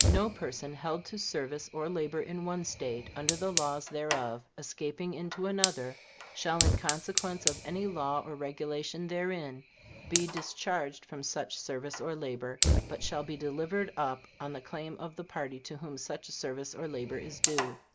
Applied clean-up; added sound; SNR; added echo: none; Fire; 1 dB; none.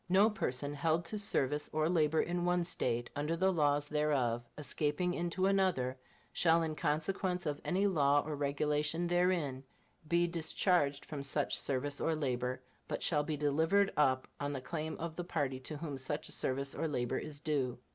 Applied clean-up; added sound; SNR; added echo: none; none; none; none.